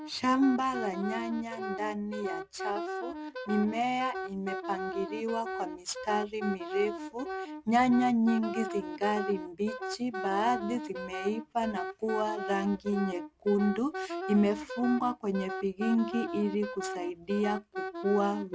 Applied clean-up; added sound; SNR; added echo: none; Wind instrument, woodwind instrument; 7 dB; none.